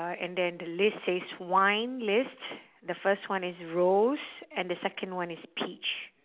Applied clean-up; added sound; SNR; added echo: none; none; none; none.